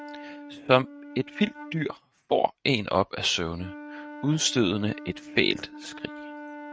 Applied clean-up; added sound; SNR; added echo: neural mask model RNNoise.